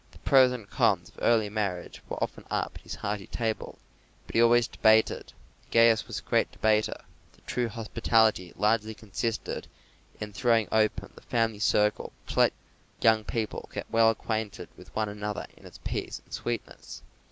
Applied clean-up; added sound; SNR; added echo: none; none; none; none.